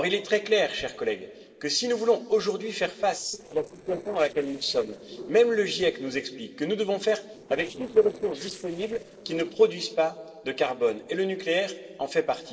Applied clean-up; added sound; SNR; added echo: neural separator model SepFormer DNS4.